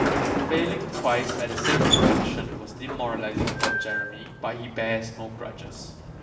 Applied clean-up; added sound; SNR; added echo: none; Sliding door; -4 dB; reverberation time 0.9 s.